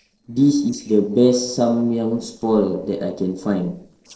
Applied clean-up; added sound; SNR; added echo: neural separator model SepFormer DNS4.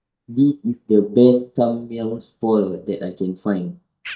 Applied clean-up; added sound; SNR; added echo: neural mask model DeepFilterNet 3.